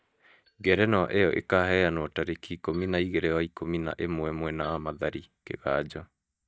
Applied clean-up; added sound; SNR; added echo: neural mask model DeepFilterNet 3.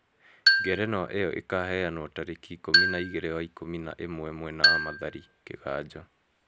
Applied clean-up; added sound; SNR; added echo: none; Marimba, xylophone; -5 dB; none.